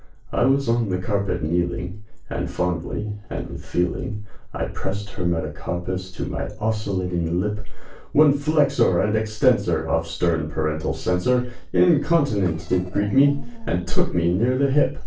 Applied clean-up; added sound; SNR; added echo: neural separator model SepFormer DNS4.